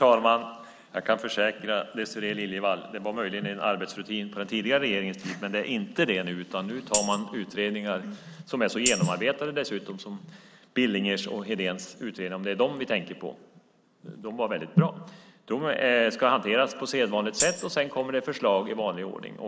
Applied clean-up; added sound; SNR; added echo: none; Tambourine; 6 dB; none.